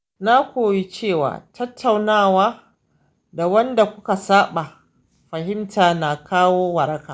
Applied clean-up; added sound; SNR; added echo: none; none; none; none.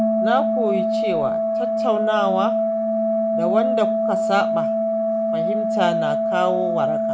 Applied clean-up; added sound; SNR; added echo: none; Organ; -5 dB; none.